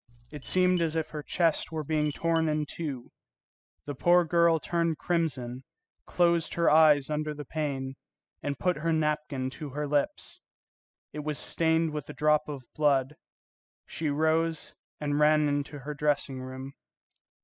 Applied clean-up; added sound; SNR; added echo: classical method spectral subtraction.